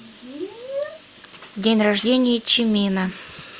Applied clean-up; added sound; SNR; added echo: none; none; none; none.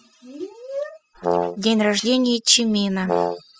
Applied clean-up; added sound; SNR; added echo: classical method spectral subtraction.